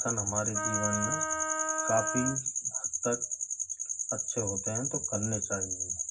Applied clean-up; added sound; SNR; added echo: none; Wind instrument, woodwind instrument; 4 dB; reverberation time 0.4 s.